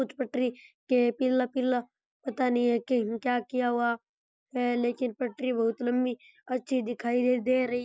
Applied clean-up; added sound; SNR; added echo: none; none; none; none.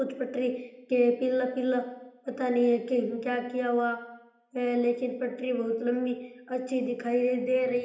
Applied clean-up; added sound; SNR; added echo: none; none; none; reverberation time 0.8 s.